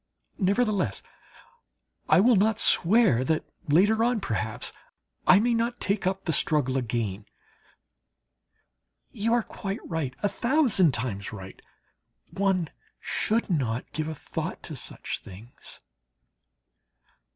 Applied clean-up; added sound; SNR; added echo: none; none; none; none.